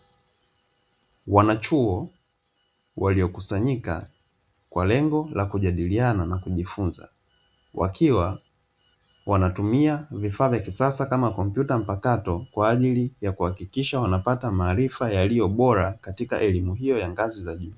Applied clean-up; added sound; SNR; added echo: none; none; none; none.